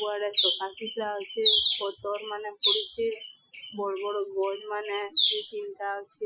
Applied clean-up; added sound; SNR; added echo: classical method Wiener filter.